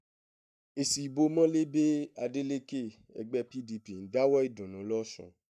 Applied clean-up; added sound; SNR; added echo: neural mask model DeepFilterNet 3.